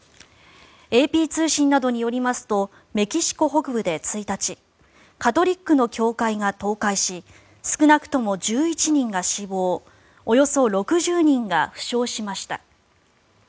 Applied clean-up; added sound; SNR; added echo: none; none; none; none.